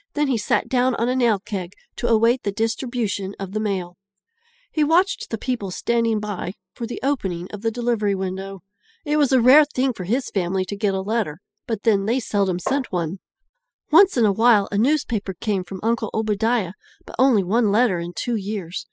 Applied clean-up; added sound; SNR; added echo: classical method spectral subtraction.